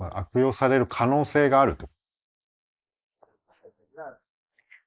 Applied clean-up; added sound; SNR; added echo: neural mask model Resemble Enhance denoiser.